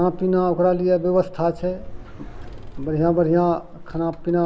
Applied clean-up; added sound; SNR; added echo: none; Sliding door; 14 dB; none.